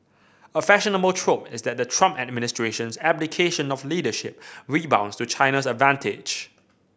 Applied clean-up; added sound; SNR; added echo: none; none; none; none.